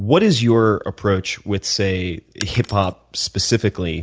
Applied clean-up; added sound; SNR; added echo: none; Shatter; 20 dB; none.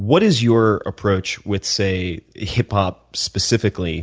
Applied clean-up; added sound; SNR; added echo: none; none; none; none.